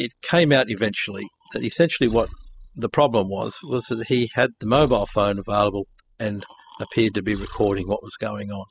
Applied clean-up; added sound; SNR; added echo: classical method spectral subtraction.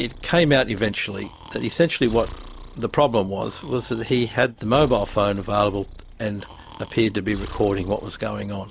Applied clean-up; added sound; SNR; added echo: none; Breathing; 16 dB; none.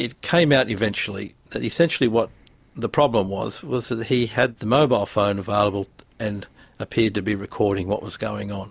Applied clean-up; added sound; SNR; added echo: none; none; none; none.